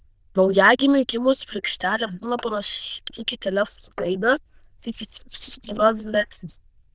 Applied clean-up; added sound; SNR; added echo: neural diffusion model UNIVERSE++.